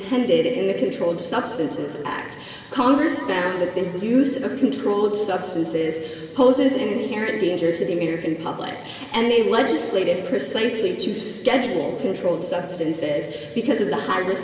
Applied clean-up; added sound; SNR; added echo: none; none; none; reverberation time 1.8 s.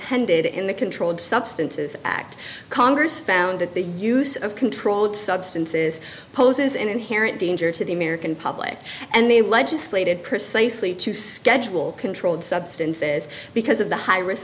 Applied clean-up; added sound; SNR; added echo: none; none; none; none.